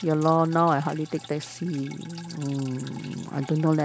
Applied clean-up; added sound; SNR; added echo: none; Drip; 20 dB; none.